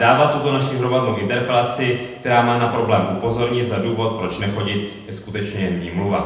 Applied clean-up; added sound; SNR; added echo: none; none; none; reverberation time 0.9 s.